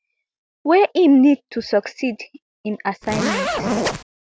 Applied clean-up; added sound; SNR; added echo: none; Zipper (clothing); 2 dB; none.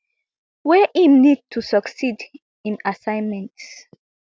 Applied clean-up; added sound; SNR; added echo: none; none; none; none.